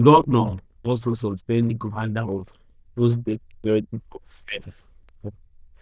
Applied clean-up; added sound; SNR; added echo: neural diffusion model UNIVERSE++.